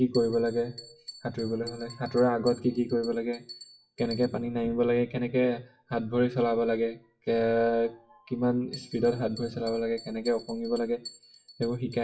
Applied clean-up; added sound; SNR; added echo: classical method WPE with log-MMSE.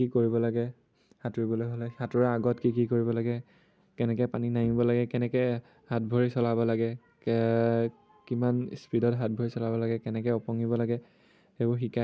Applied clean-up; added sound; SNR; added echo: none; none; none; none.